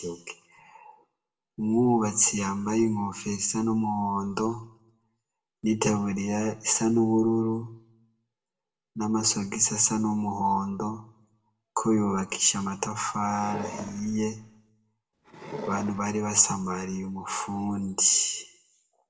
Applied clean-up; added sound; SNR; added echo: none; Wood; 13 dB; reverberation time 0.6 s.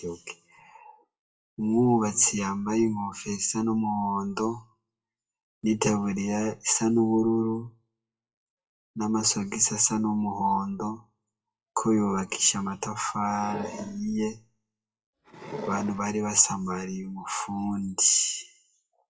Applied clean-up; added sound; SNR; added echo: classical method WPE with log-MMSE.